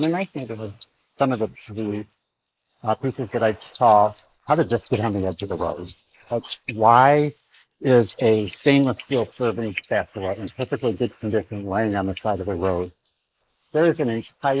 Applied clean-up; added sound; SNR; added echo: neural mask model Resemble Enhance denoiser.